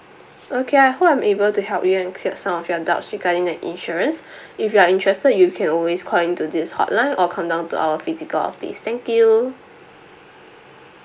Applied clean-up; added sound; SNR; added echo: none; none; none; none.